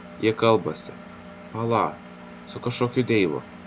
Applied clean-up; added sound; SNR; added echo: none; Engine; 16 dB; none.